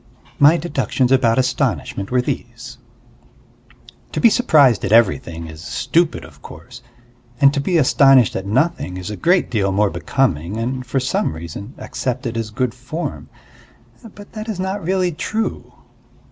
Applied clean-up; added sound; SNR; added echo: none; none; none; none.